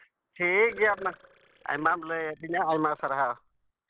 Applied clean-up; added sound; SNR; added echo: neural separator model SepFormer DNS4.